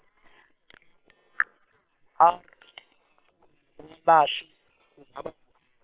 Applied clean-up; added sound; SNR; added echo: neural separator model SepFormer WHAM!.